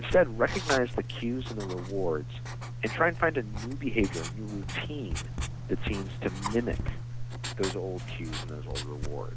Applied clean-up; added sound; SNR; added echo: none; Writing; 3 dB; none.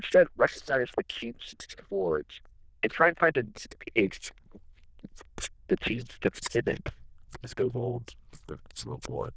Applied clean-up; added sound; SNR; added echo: neural diffusion model UNIVERSE++.